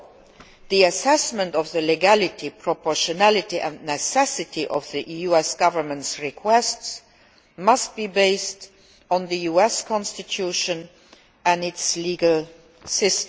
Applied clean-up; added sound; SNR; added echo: none; none; none; none.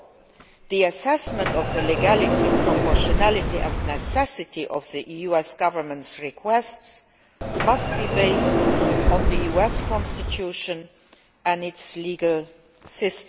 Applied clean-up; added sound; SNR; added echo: none; Sliding door; 0 dB; none.